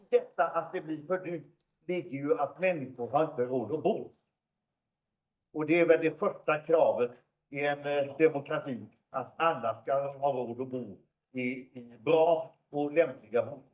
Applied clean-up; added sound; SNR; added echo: neural mask model DeepFilterNet 3.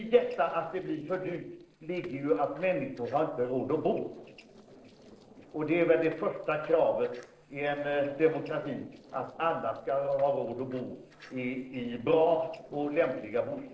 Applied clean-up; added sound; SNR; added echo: neural separator model SepFormer DNS4.